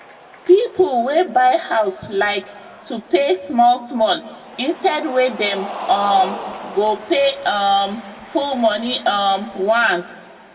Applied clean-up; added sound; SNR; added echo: none; Cheering; 17 dB; reverberation time 1.0 s.